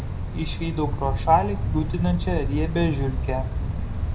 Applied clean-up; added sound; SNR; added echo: none; Wind; 0 dB; reverberation time 0.9 s.